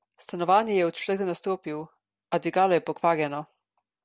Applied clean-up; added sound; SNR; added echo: none; none; none; none.